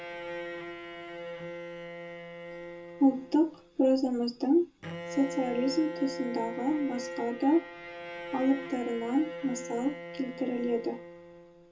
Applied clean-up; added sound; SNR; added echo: none; Bowed string instrument; 10 dB; reverberation time 0.2 s.